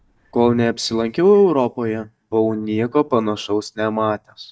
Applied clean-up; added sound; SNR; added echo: neural mask model DeepFilterNet 3.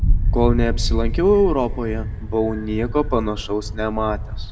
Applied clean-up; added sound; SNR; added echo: none; Wind; 0 dB; reverberation time 0.3 s.